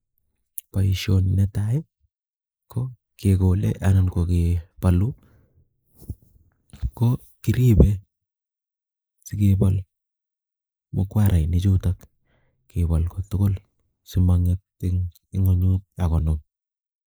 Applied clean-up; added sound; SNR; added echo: neural mask model Resemble Enhance denoiser.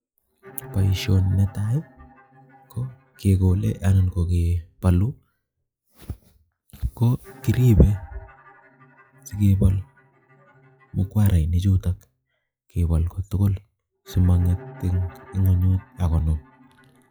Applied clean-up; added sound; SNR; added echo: classical method log-MMSE.